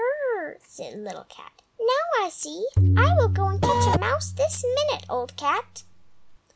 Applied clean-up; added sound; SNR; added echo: none; Tabla + Printer; -3 dB; none.